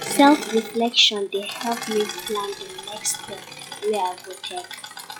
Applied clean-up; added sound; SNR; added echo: classical method log-MMSE.